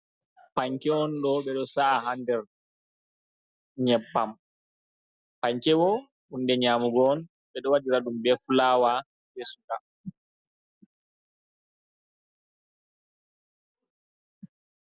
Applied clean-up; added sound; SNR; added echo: none; none; none; none.